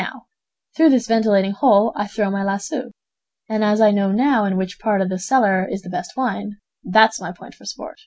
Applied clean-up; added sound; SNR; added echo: none; none; none; none.